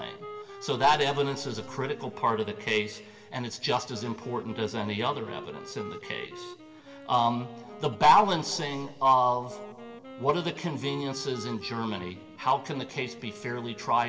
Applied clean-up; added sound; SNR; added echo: none; Wind instrument, woodwind instrument; 16 dB; reverberation time 1.3 s.